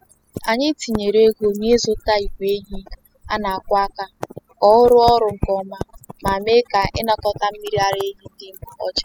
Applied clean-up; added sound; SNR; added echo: classical method spectral subtraction.